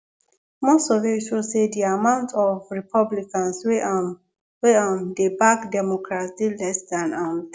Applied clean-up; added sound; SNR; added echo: none; none; none; none.